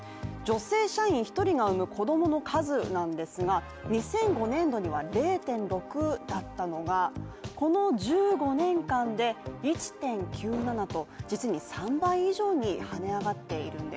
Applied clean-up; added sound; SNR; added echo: none; Explosion; 14 dB; none.